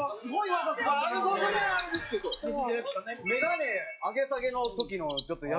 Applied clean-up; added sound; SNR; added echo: classical method log-MMSE.